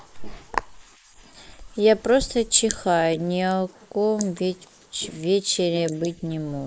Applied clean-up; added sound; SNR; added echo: neural mask model Resemble Enhance denoiser.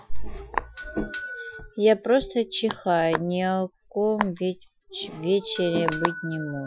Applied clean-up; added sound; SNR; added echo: classical method Wiener filter.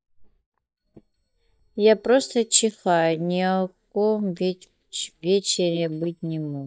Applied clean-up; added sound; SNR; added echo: neural mask model DeepFilterNet 3.